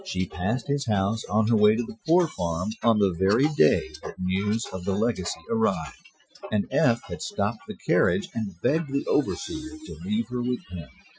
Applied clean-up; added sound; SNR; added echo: classical method Wiener filter.